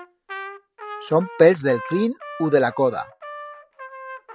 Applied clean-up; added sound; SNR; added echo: none; Trumpet; 15 dB; none.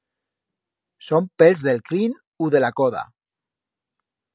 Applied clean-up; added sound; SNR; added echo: none; none; none; none.